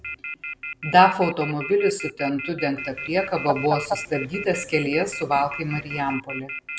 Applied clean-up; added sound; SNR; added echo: none; Fowl + Telephone; 9 dB; none.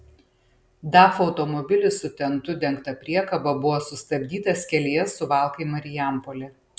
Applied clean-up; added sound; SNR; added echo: none; none; none; none.